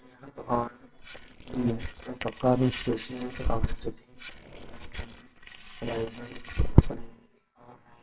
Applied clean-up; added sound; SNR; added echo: neural separator model SepFormer WHAMR!.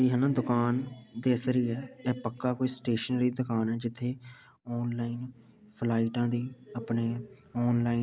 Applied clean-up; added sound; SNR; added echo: none; none; none; none.